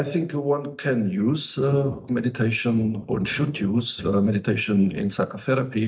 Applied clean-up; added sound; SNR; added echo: neural mask model DeepFilterNet 3.